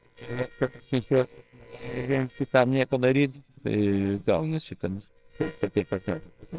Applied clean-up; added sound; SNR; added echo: neural separator model SepFormer WHAMR!.